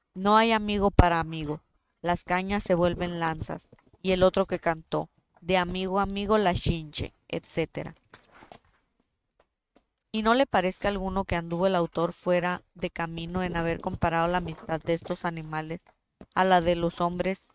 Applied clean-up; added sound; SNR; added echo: neural mask model RNNoise.